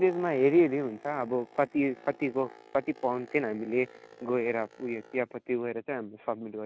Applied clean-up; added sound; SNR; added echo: neural mask model RNNoise.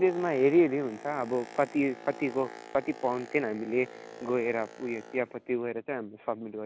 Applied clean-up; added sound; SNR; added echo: none; Boat, Water vehicle; 17 dB; none.